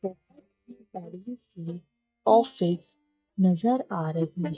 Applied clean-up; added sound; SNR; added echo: neural mask model DeepFilterNet 3.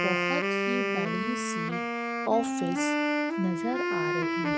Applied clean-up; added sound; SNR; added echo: none; Wind instrument, woodwind instrument; -4 dB; none.